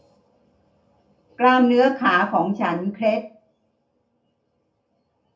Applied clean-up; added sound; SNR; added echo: none; none; none; reverberation time 0.3 s.